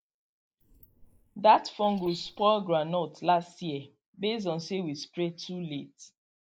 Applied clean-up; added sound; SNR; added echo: neural mask model Resemble Enhance denoiser.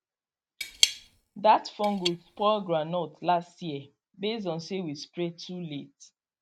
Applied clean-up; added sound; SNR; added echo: neural mask model RNNoise.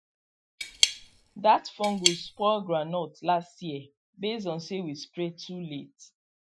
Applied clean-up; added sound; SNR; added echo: classical method Wiener filter.